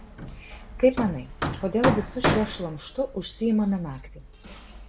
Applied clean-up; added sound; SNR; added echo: none; Hammer; 4 dB; none.